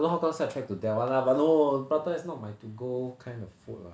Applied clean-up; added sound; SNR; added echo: none; none; none; none.